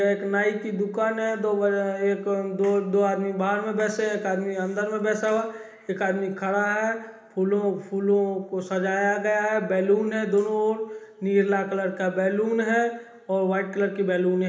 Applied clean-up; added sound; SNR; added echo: none; none; none; reverberation time 1.0 s.